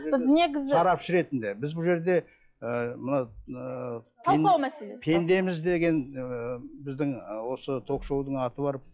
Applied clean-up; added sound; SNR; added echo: classical method log-MMSE.